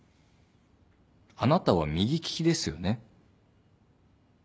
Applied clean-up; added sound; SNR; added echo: none; none; none; none.